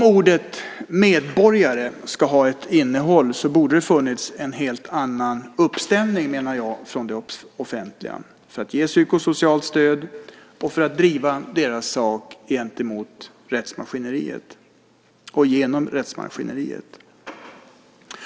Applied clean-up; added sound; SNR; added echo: none; none; none; none.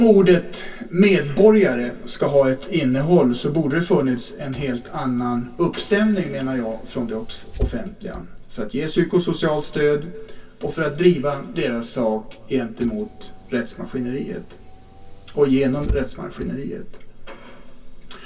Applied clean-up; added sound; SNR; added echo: none; Engine / Car; 13 dB; reverberation time 0.1 s.